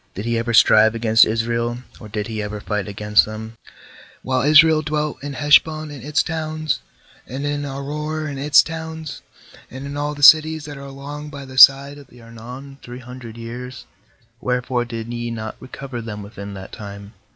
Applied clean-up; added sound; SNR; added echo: none; none; none; none.